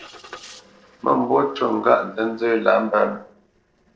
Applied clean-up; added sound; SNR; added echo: neural separator model SepFormer DNS4.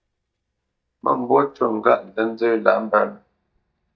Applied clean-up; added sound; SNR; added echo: neural mask model DeepFilterNet 3.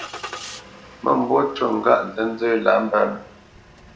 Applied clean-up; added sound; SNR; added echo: none; Engine starting; 18 dB; reverberation time 0.6 s.